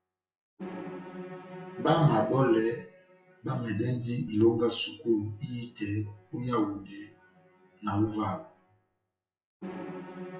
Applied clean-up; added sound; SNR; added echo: classical method WPE with log-MMSE.